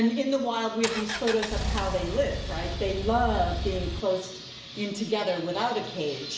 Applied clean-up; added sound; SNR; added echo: none; Engine; 3 dB; reverberation time 0.7 s.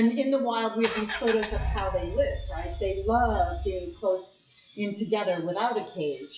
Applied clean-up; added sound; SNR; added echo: classical method WPE with log-MMSE.